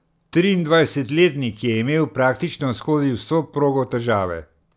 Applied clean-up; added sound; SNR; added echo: none; none; none; none.